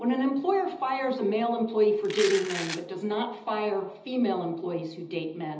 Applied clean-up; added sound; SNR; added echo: none; Domestic sounds, home sounds; 9 dB; reverberation time 1.2 s.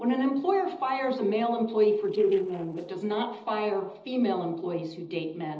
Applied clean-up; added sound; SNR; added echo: neural separator model SepFormer DNS4.